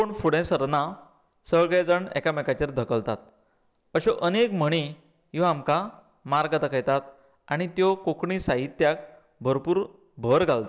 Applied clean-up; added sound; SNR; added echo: none; none; none; none.